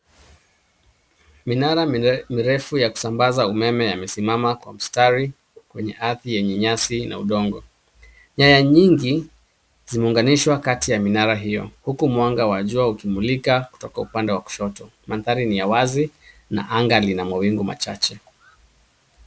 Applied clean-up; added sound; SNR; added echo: none; none; none; none.